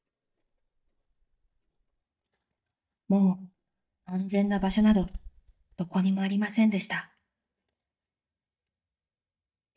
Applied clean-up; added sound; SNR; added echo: neural mask model DeepFilterNet 3.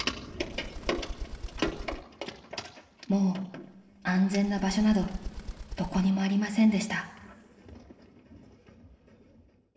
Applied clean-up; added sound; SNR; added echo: none; Bird; 9 dB; reverberation time 1.1 s.